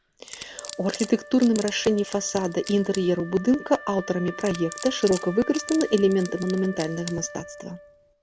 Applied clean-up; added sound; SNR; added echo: none; Wind instrument, woodwind instrument + Wood; 15 dB; none.